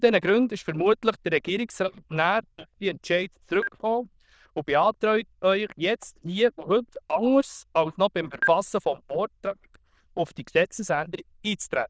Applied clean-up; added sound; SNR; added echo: neural diffusion model UNIVERSE++.